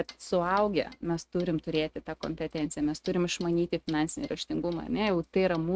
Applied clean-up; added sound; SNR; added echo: neural mask model RNNoise.